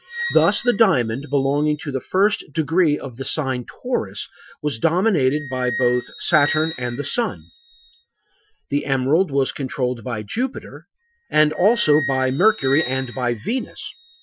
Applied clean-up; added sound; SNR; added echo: classical method Wiener filter.